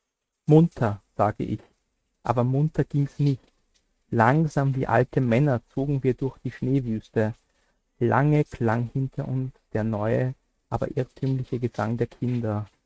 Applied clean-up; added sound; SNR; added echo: neural mask model RNNoise.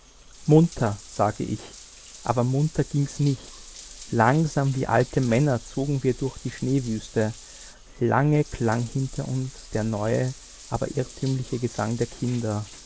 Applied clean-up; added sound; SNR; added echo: none; Bathtub (filling or washing); 20 dB; none.